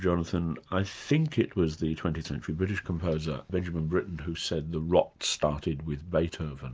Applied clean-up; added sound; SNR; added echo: none; none; none; none.